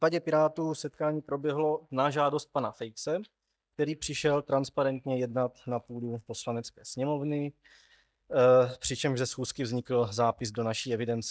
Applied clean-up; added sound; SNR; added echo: neural mask model DeepFilterNet 3.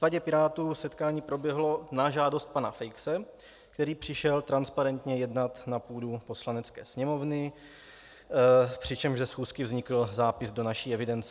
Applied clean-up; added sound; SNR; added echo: none; none; none; none.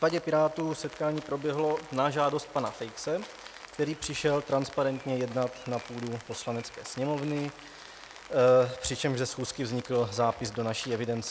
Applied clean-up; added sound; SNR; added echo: none; Rain; 18 dB; none.